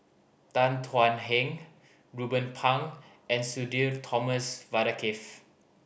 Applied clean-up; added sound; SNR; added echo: none; none; none; none.